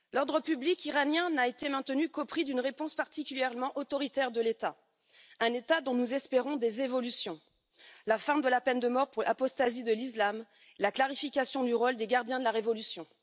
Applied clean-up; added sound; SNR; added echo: none; none; none; none.